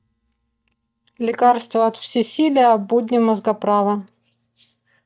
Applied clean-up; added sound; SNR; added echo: neural mask model DeepFilterNet 3.